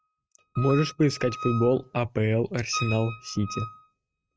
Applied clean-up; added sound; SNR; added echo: neural mask model RNNoise.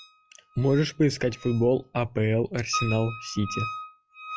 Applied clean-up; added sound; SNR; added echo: classical method log-MMSE.